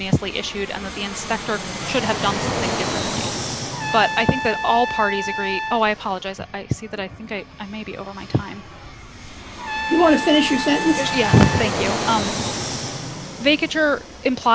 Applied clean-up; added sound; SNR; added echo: none; Trumpet + Fixed-wing aircraft, airplane; 5 dB; none.